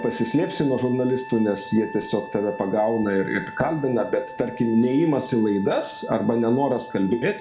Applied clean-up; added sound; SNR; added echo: none; Trumpet; 16 dB; reverberation time 1.1 s.